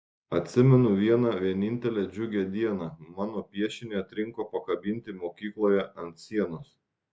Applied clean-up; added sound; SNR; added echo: none; none; none; none.